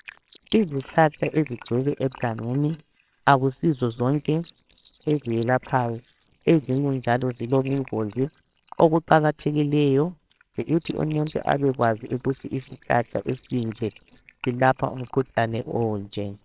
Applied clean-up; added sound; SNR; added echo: neural separator model SepFormer WHAMR!.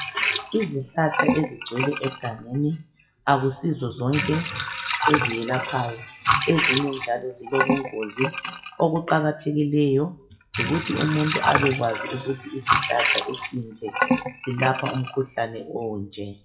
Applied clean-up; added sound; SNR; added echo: classical method WPE with log-MMSE.